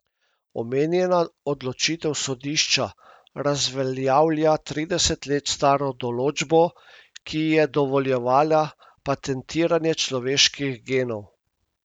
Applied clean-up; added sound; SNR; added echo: none; none; none; none.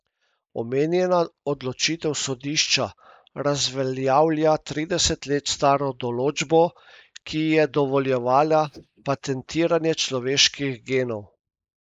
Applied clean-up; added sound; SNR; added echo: neural mask model Resemble Enhance denoiser.